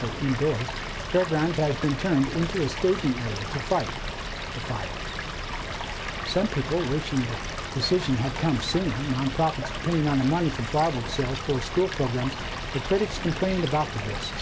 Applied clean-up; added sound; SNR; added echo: none; Stream / Liquid; 8 dB; none.